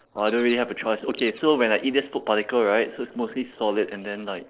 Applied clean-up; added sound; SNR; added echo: neural separator model SepFormer DNS4.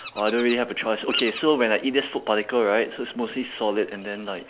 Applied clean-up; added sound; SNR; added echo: none; Bird vocalization, bird call, bird song; 16 dB; none.